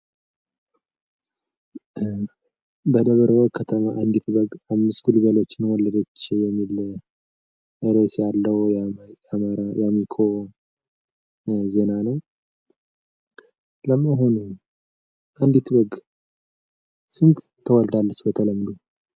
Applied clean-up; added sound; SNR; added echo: none; none; none; none.